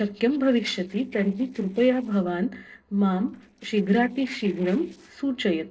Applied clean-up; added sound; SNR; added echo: neural separator model SepFormer DNS4.